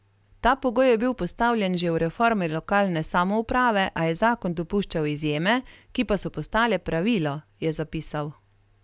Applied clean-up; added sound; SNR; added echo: none; none; none; none.